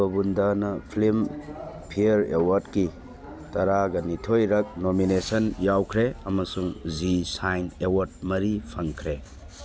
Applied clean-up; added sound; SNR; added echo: none; none; none; none.